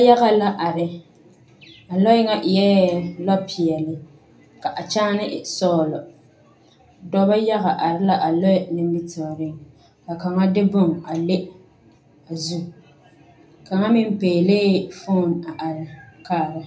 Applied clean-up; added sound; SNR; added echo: none; none; none; reverberation time 0.3 s.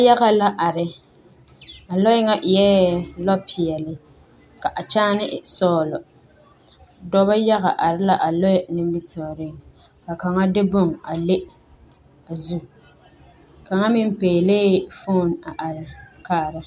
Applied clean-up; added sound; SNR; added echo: none; none; none; none.